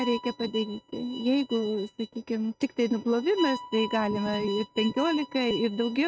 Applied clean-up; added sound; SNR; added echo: neural mask model RNNoise.